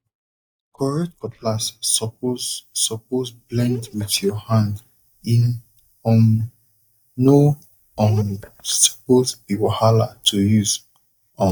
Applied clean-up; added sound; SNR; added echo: neural mask model DeepFilterNet 3.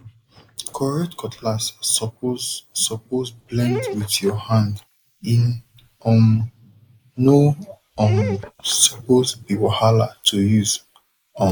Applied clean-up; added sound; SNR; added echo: neural mask model Resemble Enhance denoiser.